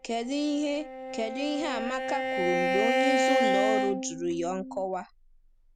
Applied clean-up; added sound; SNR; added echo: none; Bowed string instrument; -2 dB; none.